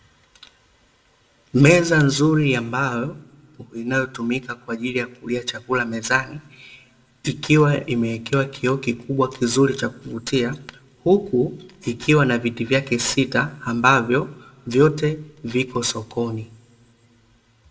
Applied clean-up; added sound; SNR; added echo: none; none; none; reverberation time 0.6 s.